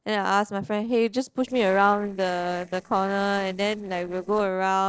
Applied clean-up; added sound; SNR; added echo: neural separator model SepFormer DNS4.